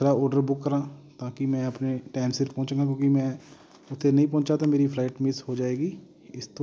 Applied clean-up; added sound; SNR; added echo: none; none; none; none.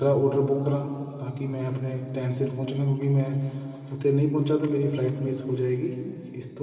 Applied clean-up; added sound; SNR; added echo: none; none; none; reverberation time 2.8 s.